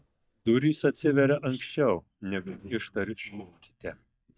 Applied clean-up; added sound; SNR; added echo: neural mask model DeepFilterNet 3.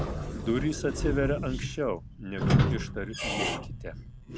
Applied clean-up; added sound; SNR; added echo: none; Squeak / Sliding door; -2 dB; none.